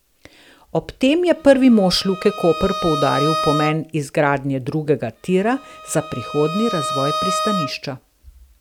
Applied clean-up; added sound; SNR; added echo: none; Bowed string instrument; 7 dB; none.